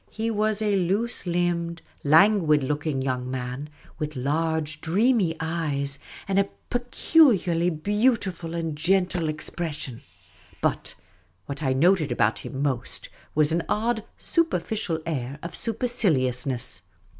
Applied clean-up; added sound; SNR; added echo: none; Tools; 18 dB; none.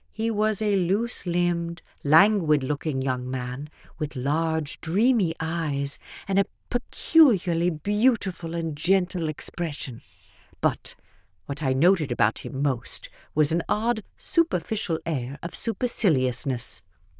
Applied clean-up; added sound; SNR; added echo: neural diffusion model UNIVERSE++.